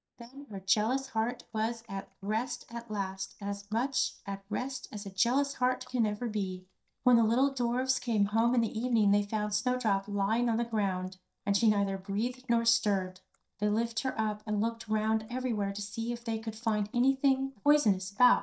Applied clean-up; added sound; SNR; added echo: neural mask model DeepFilterNet 3.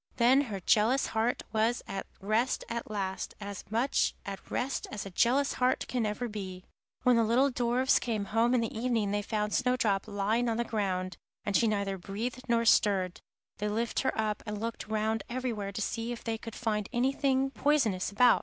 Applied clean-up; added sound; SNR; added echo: none; none; none; none.